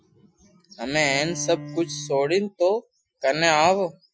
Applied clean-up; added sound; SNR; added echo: classical method Wiener filter.